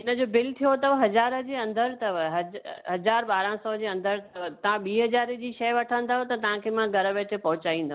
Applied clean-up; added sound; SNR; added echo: none; none; none; none.